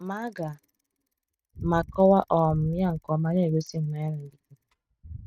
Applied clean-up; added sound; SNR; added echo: neural mask model RNNoise.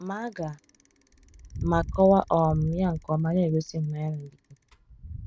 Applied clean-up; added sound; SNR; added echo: none; Bicycle; 13 dB; none.